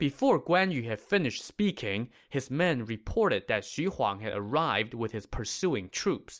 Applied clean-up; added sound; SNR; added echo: none; none; none; none.